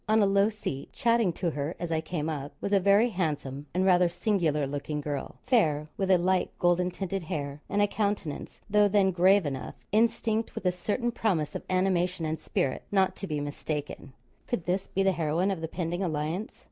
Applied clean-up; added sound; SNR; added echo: none; none; none; none.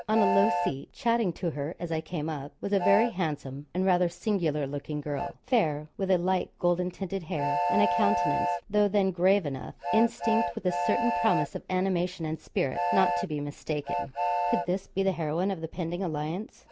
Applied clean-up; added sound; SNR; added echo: none; Train; 4 dB; none.